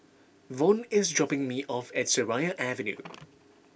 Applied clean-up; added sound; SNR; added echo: none; none; none; none.